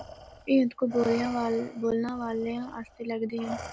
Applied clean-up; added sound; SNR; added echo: none; Respiratory sounds; 14 dB; none.